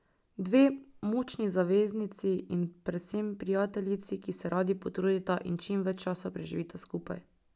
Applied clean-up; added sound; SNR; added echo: none; none; none; none.